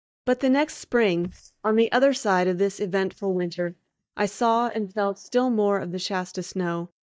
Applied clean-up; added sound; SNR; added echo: neural mask model DeepFilterNet 3.